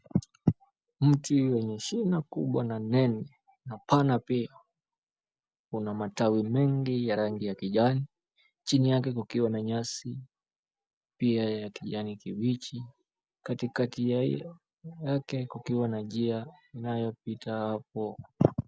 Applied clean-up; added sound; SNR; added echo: none; none; none; none.